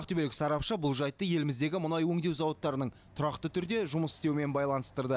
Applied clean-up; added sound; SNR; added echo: none; none; none; none.